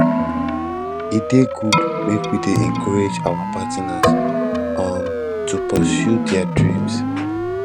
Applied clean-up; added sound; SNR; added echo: none; Siren + Keyboard (musical); -3 dB; none.